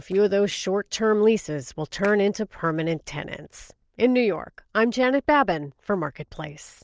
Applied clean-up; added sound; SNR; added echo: neural separator model SepFormer DNS4.